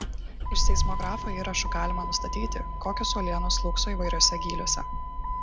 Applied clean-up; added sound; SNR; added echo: none; Motor vehicle (road); -4 dB; none.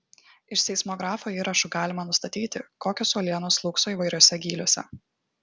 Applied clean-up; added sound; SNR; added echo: none; none; none; none.